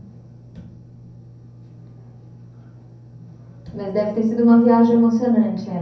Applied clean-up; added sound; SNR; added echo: none; none; none; reverberation time 0.6 s.